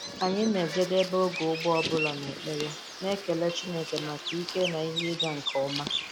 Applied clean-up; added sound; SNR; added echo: none; Bird vocalization, bird call, bird song; 6 dB; none.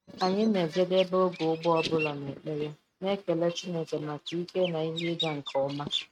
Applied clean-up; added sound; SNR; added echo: neural mask model RNNoise.